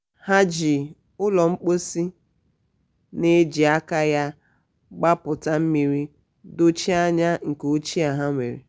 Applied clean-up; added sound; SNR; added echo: none; none; none; none.